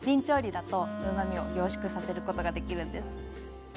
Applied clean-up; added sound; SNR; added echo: none; Wind instrument, woodwind instrument; 9 dB; none.